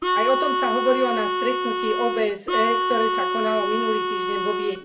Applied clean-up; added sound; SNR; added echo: none; Harmonica; -2 dB; reverberation time 0.3 s.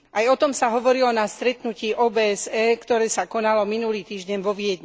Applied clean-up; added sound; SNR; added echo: none; none; none; none.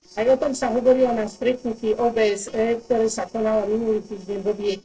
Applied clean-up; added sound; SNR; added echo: neural separator model SepFormer DNS4.